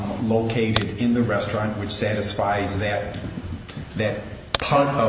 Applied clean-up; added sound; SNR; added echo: none; Crack; 5 dB; none.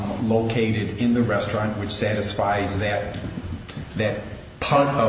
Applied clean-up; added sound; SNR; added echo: none; none; none; none.